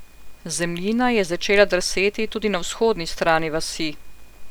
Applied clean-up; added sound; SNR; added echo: none; none; none; none.